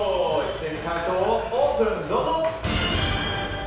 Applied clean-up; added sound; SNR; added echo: none; none; none; reverberation time 0.9 s.